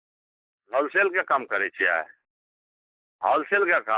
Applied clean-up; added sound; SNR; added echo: neural mask model Resemble Enhance denoiser.